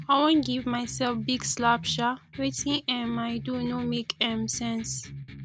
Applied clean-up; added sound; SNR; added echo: none; Electric guitar; 13 dB; none.